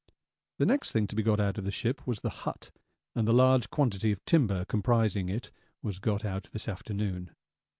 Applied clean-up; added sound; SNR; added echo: none; none; none; none.